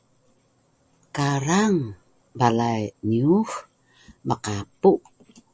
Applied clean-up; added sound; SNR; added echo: none; none; none; none.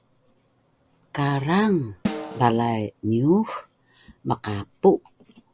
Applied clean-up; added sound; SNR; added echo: none; Snare drum; 7 dB; none.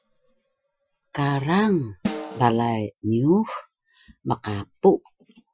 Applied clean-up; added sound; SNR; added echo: classical method Wiener filter.